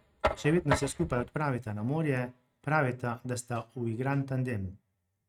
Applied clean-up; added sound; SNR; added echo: neural mask model RNNoise.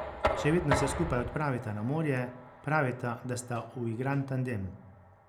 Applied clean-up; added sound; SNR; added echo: none; Knock; 6 dB; none.